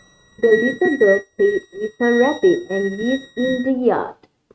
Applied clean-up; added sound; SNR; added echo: neural mask model RNNoise.